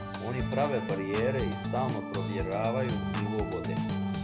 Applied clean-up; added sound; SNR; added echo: none; Organ; -1 dB; none.